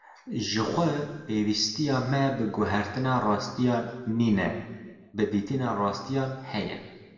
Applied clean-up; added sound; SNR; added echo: none; none; none; reverberation time 1.3 s.